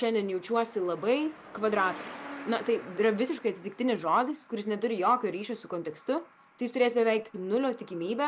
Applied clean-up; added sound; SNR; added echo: none; Truck; 19 dB; none.